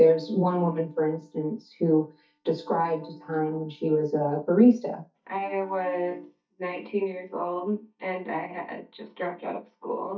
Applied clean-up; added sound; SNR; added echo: neural mask model DeepFilterNet 3.